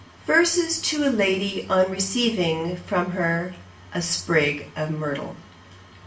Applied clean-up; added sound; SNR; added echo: none; none; none; reverberation time 0.4 s.